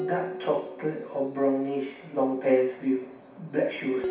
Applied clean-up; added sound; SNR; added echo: none; Dishes, pots, and pans; 12 dB; reverberation time 0.6 s.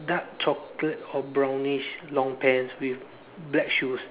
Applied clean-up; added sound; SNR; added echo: none; none; none; none.